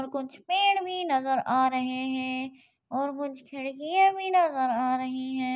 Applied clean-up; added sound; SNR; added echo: none; none; none; none.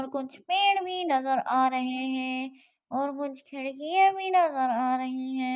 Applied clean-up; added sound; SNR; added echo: neural mask model Resemble Enhance denoiser.